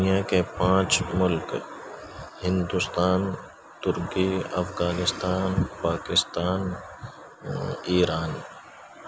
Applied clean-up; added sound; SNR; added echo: none; none; none; none.